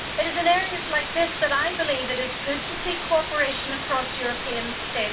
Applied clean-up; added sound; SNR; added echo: none; Water; 5 dB; reverberation time 0.2 s.